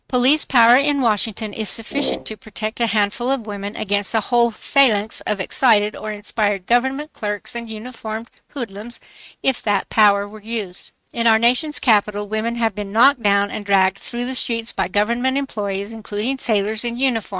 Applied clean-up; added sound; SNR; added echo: neural mask model RNNoise.